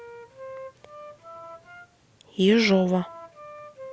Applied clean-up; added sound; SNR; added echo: none; Wind instrument, woodwind instrument; 16 dB; none.